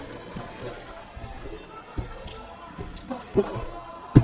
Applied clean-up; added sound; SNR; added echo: neural mask model DeepFilterNet 3.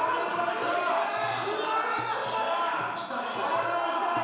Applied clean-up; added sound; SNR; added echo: none; Plucked string instrument; 19 dB; reverberation time 1.0 s.